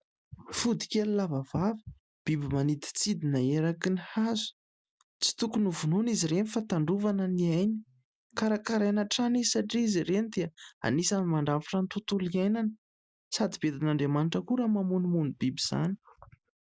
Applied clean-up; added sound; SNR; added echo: none; none; none; none.